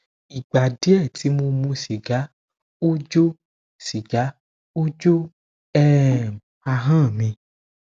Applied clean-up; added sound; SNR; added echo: none; none; none; none.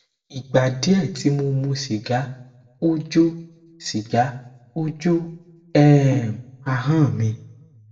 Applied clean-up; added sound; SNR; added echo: none; none; none; reverberation time 0.6 s.